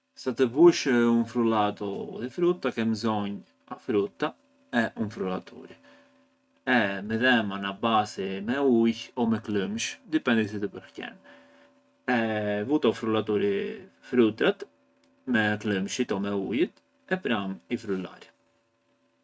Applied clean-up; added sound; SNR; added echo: none; none; none; none.